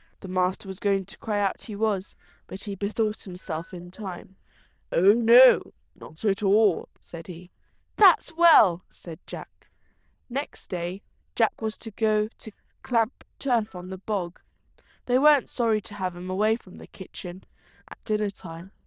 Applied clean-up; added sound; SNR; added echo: neural diffusion model UNIVERSE++.